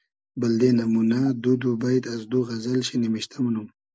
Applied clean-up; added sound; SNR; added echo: none; none; none; none.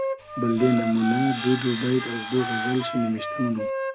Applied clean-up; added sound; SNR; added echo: none; Sawing + Wind instrument, woodwind instrument; 5 dB; none.